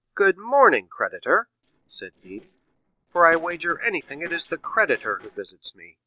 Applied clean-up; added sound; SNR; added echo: neural separator model SepFormer DNS4.